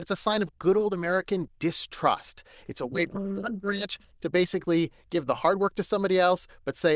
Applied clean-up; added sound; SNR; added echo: neural diffusion model UNIVERSE++.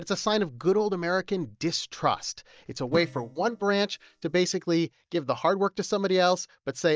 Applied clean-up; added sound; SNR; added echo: neural mask model DeepFilterNet 3.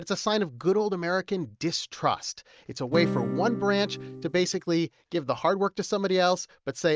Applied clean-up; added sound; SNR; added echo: neural mask model RNNoise.